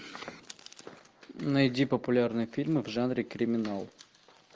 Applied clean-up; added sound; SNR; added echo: none; none; none; none.